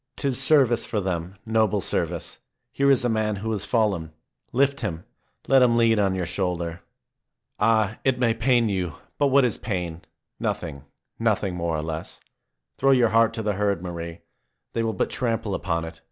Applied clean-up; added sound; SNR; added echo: none; none; none; none.